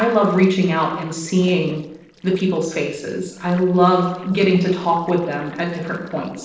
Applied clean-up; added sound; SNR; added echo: neural separator model SepFormer DNS4.